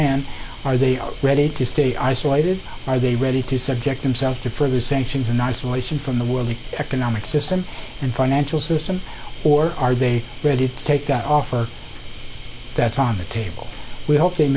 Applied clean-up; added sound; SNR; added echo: none; Cricket; 6 dB; none.